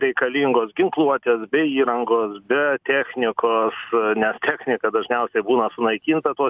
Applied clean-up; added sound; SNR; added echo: none; none; none; none.